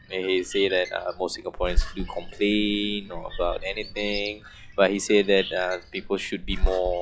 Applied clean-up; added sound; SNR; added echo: classical method log-MMSE.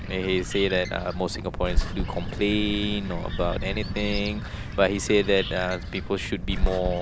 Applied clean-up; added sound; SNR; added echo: none; Bird; 3 dB; none.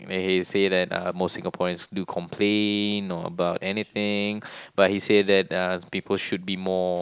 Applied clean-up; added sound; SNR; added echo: none; none; none; none.